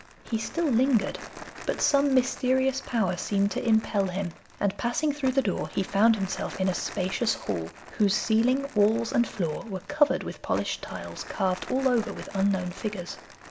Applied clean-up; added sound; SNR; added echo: none; Crumpling, crinkling; 17 dB; none.